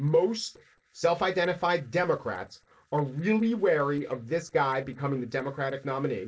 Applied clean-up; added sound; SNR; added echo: neural separator model SepFormer DNS4.